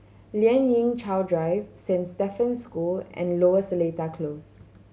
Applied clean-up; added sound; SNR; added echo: none; none; none; none.